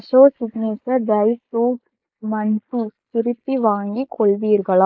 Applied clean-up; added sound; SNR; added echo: neural mask model Resemble Enhance denoiser.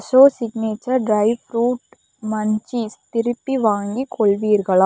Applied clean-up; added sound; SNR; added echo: none; none; none; none.